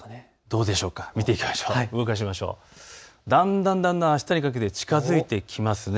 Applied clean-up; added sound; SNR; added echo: none; none; none; none.